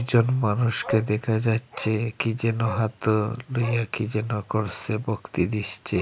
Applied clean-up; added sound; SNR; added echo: none; Bark; 18 dB; none.